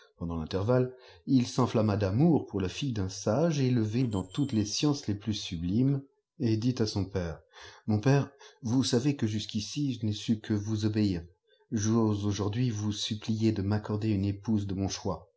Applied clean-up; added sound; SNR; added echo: neural separator model SepFormer DNS4.